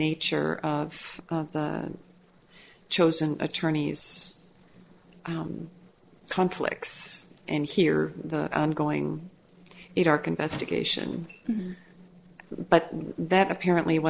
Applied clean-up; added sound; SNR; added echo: neural separator model SepFormer DNS4.